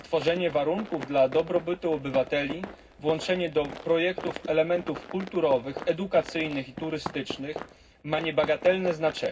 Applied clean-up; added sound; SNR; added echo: none; Run; 13 dB; reverberation time 0.4 s.